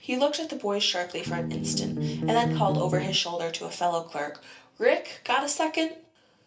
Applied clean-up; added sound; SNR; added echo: none; Bass guitar; 0 dB; reverberation time 0.3 s.